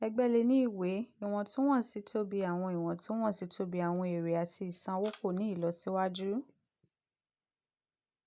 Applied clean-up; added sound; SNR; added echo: none; none; none; none.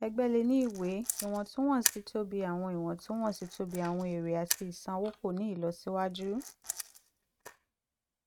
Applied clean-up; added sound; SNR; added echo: neural mask model RNNoise.